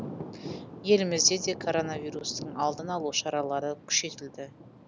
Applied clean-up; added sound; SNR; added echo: none; Thunder; 12 dB; none.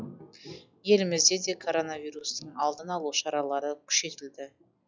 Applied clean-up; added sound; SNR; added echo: classical method log-MMSE.